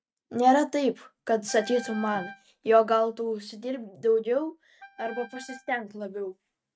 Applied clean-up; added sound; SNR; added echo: neural mask model RNNoise.